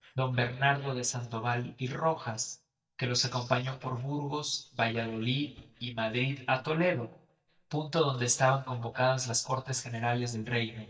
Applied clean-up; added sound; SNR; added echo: neural mask model DeepFilterNet 3.